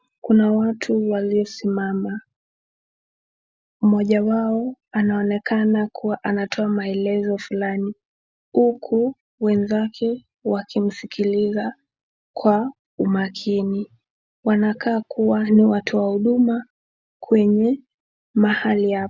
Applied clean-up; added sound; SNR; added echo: none; none; none; none.